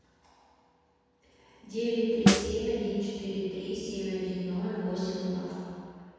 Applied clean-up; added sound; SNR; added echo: none; Snare drum; -2 dB; reverberation time 2.1 s.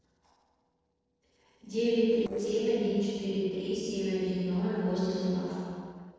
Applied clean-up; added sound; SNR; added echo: neural separator model SepFormer DNS4.